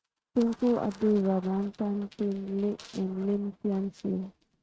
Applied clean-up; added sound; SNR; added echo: neural mask model RNNoise.